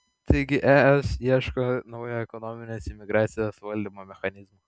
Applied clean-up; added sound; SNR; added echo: none; none; none; none.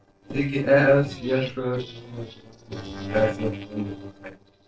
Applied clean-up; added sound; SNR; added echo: neural separator model SepFormer DNS4.